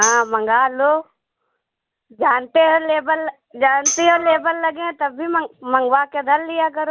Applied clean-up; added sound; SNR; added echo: none; Tambourine; 9 dB; none.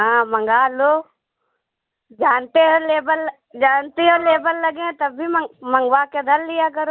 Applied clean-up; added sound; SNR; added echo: none; none; none; none.